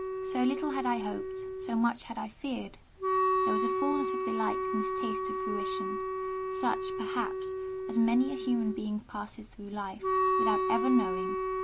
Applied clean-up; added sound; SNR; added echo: none; Wind instrument, woodwind instrument; -1 dB; none.